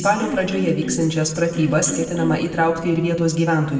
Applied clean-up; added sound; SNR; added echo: none; Cough; 10 dB; reverberation time 0.9 s.